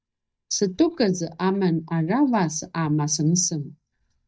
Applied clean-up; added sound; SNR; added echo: neural mask model DeepFilterNet 3.